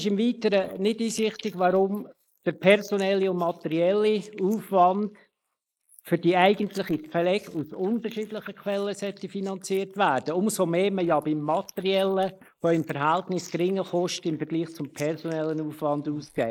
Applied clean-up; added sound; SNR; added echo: neural mask model Resemble Enhance denoiser.